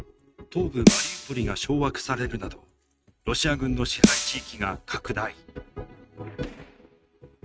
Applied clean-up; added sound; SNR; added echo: neural mask model RNNoise.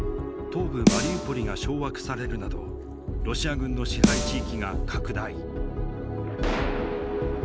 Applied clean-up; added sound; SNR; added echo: none; Snare drum; 1 dB; none.